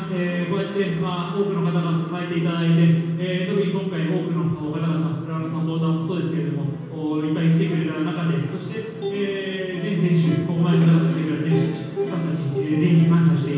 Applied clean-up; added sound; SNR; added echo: none; Plucked string instrument; 14 dB; reverberation time 1.2 s.